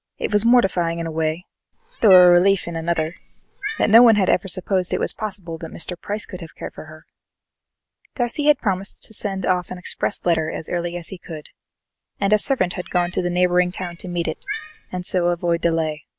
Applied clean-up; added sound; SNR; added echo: none; Cat; 15 dB; none.